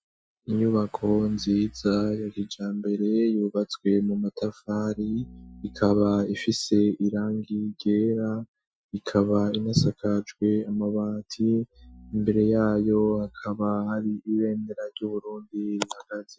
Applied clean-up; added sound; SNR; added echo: classical method Wiener filter.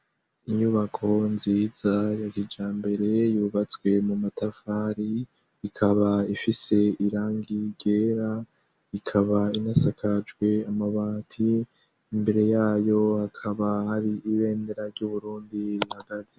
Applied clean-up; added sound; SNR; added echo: none; none; none; none.